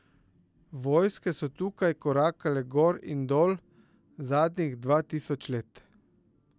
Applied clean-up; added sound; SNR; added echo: none; none; none; none.